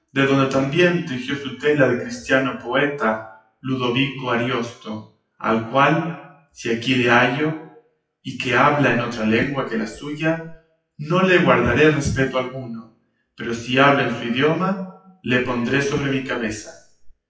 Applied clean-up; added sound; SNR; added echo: classical method WPE with log-MMSE.